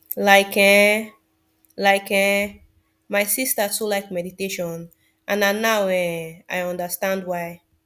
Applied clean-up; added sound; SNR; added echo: none; none; none; none.